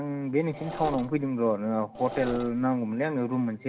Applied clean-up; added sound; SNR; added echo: none; Engine / Mechanisms; 12 dB; reverberation time 2.4 s.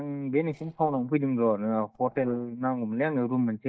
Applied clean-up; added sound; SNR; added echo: neural mask model DeepFilterNet 3.